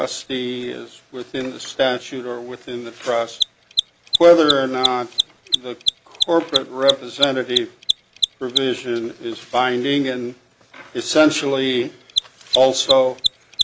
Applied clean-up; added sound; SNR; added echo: none; Mechanisms; 6 dB; none.